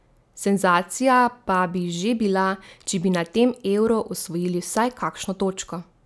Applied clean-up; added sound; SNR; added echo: none; none; none; none.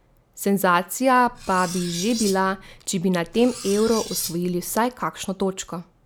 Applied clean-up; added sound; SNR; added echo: none; Cutlery, silverware; 12 dB; none.